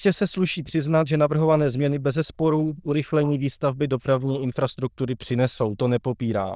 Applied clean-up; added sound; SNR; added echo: neural diffusion model UNIVERSE++.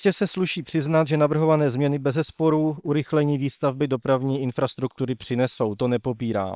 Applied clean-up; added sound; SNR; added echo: neural separator model SepFormer WHAM!.